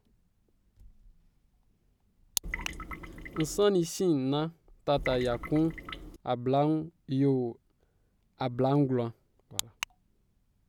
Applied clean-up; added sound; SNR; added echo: none; Trickle, dribble / Water tap, faucet; 9 dB; none.